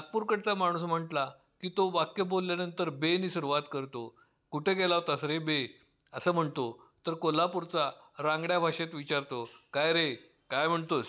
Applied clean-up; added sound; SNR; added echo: none; none; none; none.